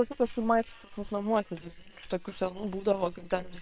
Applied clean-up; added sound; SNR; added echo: neural separator model SepFormer WHAM!.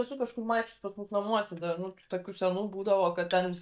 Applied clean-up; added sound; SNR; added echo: neural mask model DeepFilterNet 3.